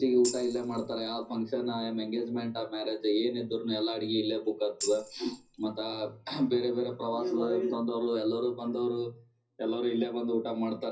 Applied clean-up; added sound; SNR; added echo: none; Tambourine; 12 dB; reverberation time 0.4 s.